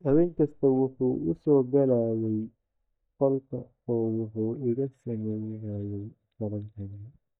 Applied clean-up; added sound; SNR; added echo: neural mask model DeepFilterNet 3.